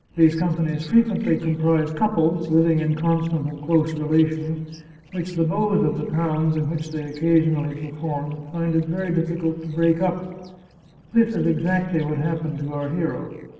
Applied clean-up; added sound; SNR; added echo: neural separator model SepFormer DNS4.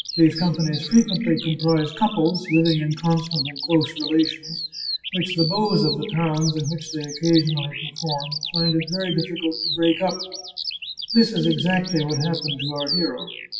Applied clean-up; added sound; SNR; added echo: classical method WPE with log-MMSE.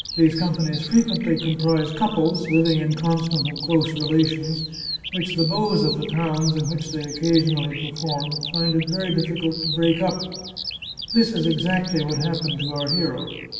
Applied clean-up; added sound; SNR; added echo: none; Bird vocalization, bird call, bird song; 9 dB; reverberation time 1.2 s.